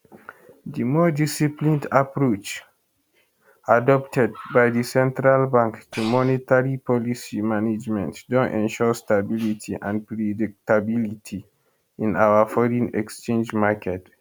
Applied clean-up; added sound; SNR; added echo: none; Breathing; 14 dB; none.